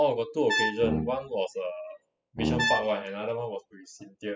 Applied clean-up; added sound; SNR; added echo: classical method spectral subtraction.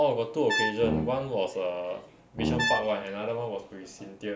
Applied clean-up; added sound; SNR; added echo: none; Brass instrument + Brass instrument; 2 dB; none.